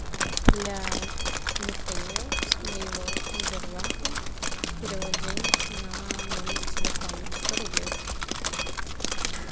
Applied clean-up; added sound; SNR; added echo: none; Drip; -4 dB; none.